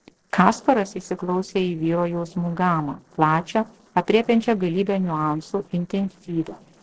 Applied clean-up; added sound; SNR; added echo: neural separator model SepFormer DNS4.